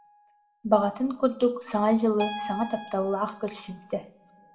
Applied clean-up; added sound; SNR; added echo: none; Keyboard (musical); 14 dB; reverberation time 0.7 s.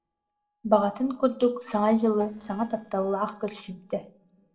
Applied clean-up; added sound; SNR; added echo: neural separator model SepFormer DNS4.